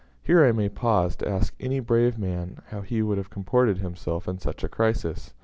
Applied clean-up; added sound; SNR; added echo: none; none; none; none.